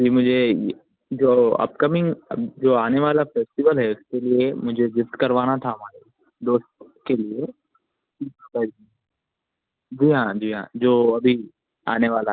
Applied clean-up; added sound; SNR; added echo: none; none; none; none.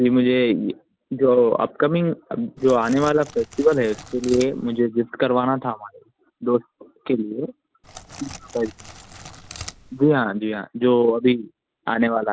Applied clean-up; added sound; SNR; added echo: none; Crackle; 18 dB; none.